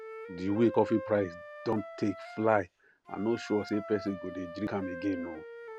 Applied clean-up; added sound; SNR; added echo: none; Wind instrument, woodwind instrument; 12 dB; none.